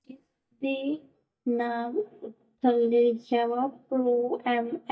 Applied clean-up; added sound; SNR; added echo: neural mask model DeepFilterNet 3.